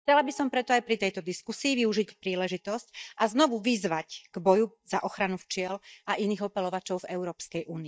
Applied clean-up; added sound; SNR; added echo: neural mask model DeepFilterNet 3.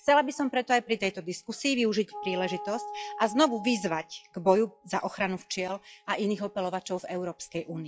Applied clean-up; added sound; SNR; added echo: classical method log-MMSE.